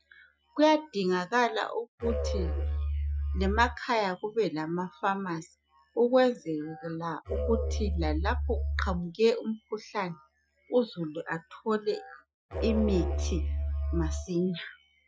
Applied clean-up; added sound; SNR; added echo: classical method Wiener filter.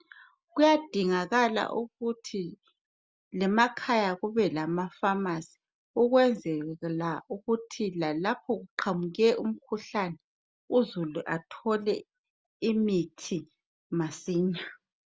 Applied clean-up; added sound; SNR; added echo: none; none; none; none.